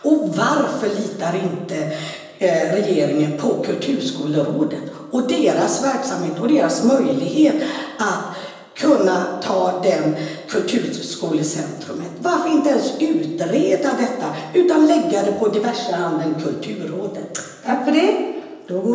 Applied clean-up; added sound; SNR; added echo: none; none; none; reverberation time 1.0 s.